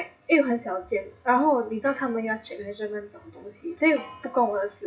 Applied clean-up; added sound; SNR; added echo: classical method WPE with log-MMSE.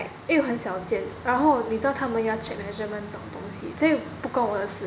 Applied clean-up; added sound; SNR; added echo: none; none; none; none.